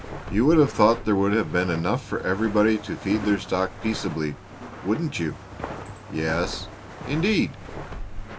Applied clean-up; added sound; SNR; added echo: none; Walk, footsteps; 11 dB; none.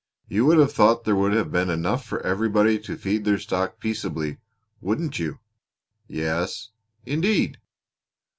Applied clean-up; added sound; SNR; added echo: none; none; none; none.